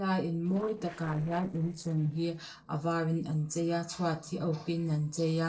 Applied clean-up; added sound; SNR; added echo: neural separator model SepFormer DNS4.